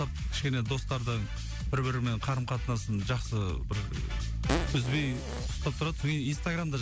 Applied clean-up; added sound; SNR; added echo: none; Fart; 5 dB; none.